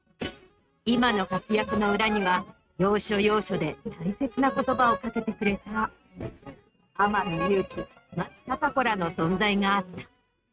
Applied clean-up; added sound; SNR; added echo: neural mask model RNNoise.